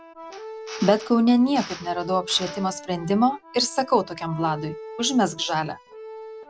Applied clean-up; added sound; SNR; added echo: none; Accordion + Drill; 15 dB; none.